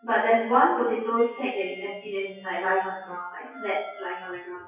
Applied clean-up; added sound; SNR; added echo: classical method WPE with log-MMSE.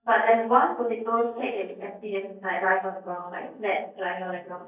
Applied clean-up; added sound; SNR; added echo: neural mask model DeepFilterNet 3.